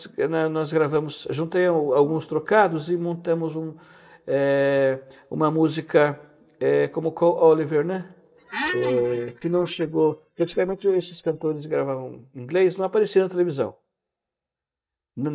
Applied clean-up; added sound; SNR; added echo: neural mask model DeepFilterNet 3.